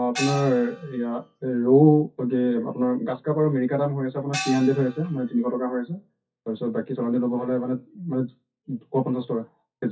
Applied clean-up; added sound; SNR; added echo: classical method WPE with log-MMSE.